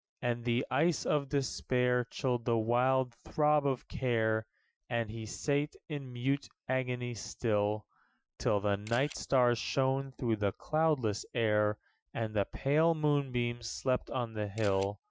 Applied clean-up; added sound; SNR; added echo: classical method Wiener filter.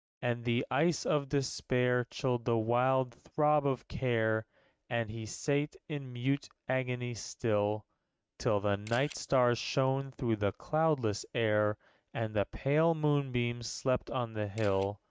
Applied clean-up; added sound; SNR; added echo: neural mask model RNNoise.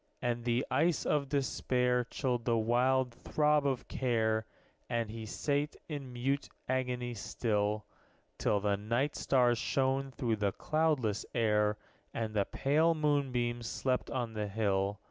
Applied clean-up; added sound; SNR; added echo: none; none; none; none.